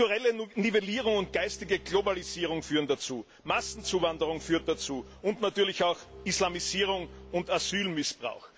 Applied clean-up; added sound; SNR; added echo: none; Bowed string instrument; 20 dB; none.